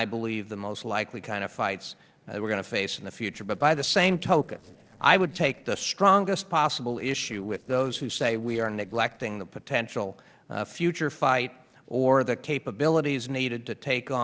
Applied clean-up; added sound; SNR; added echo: neural separator model SepFormer DNS4.